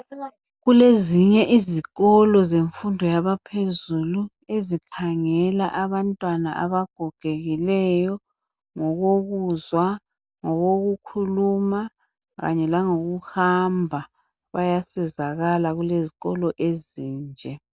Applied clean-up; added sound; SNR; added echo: none; none; none; none.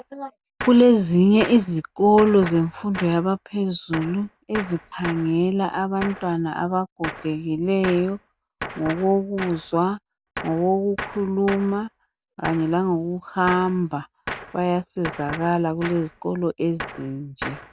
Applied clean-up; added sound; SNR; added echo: none; Gunshot, gunfire; 14 dB; none.